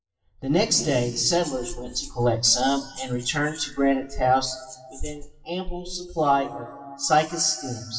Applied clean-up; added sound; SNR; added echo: classical method WPE with log-MMSE.